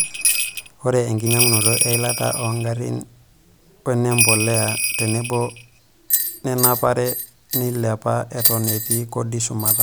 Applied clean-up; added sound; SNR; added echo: none; Bell; 1 dB; none.